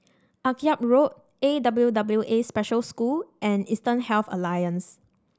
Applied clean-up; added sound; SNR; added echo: none; none; none; none.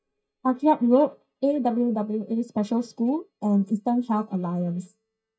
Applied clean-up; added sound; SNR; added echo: neural mask model DeepFilterNet 3.